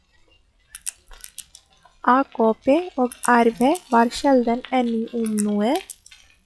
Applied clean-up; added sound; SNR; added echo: classical method log-MMSE.